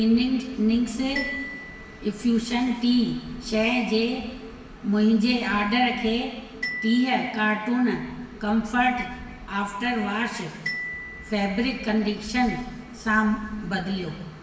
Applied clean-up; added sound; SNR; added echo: none; Glockenspiel; 15 dB; reverberation time 1.4 s.